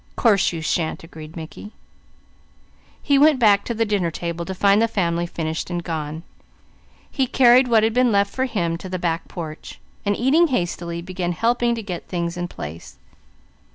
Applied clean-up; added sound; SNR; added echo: none; none; none; none.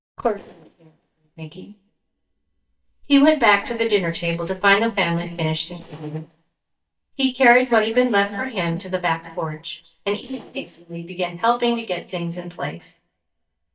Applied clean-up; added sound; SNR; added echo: neural mask model DeepFilterNet 3.